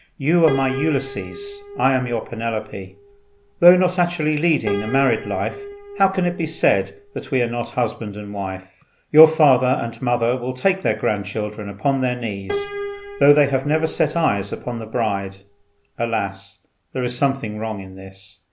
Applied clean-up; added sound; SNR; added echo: none; Piano; 12 dB; none.